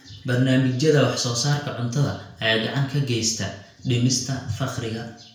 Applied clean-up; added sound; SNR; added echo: none; none; none; reverberation time 0.5 s.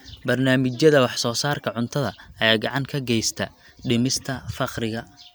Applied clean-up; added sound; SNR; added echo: none; none; none; none.